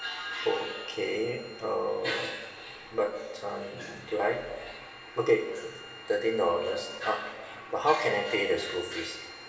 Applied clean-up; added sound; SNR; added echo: none; Bowed string instrument; 17 dB; reverberation time 1.3 s.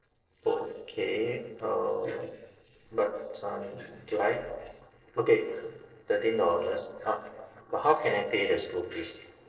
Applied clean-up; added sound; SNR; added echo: neural separator model SepFormer DNS4.